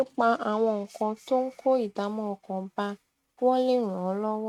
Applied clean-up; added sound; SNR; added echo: neural mask model RNNoise.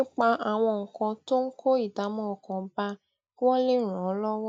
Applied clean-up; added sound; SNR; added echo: none; none; none; none.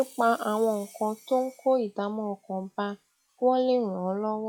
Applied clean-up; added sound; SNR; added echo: classical method log-MMSE.